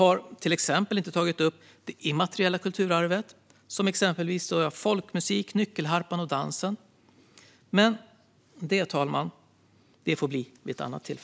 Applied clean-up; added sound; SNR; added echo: none; none; none; none.